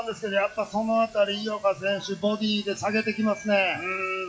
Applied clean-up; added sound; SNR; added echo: classical method WPE with log-MMSE.